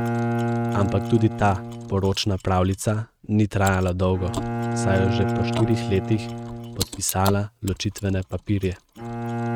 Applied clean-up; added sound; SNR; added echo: neural mask model RNNoise.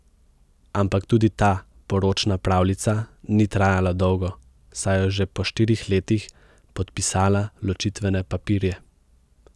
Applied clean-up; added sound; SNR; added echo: none; none; none; none.